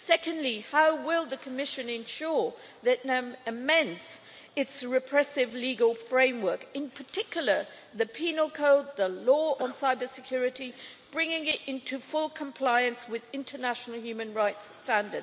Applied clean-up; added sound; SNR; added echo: none; none; none; none.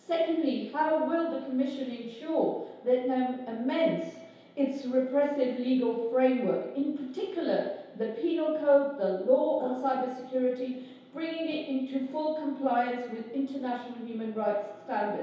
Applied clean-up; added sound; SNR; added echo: none; none; none; reverberation time 0.8 s.